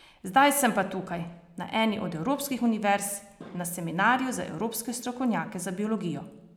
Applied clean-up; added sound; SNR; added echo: none; none; none; none.